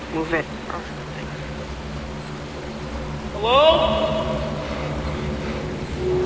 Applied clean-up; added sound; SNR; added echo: none; Stream; 15 dB; none.